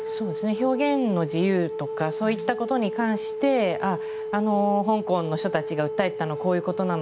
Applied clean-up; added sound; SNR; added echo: none; Wind instrument, woodwind instrument; 7 dB; none.